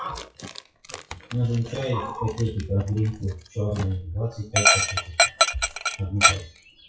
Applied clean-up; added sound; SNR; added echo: classical method WPE with log-MMSE.